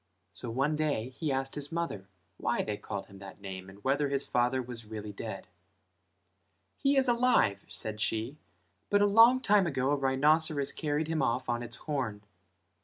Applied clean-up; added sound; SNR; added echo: none; none; none; none.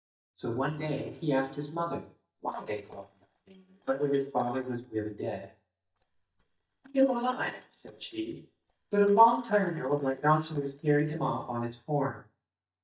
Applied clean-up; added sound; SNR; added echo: neural mask model DeepFilterNet 3.